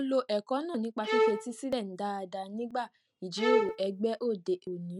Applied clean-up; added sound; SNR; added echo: neural mask model RNNoise.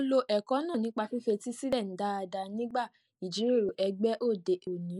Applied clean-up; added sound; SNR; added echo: neural mask model Resemble Enhance denoiser.